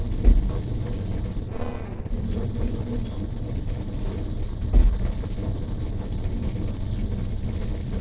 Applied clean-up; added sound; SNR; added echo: neural separator model SepFormer DNS4.